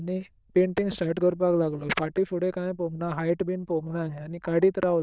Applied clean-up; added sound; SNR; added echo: neural diffusion model UNIVERSE++.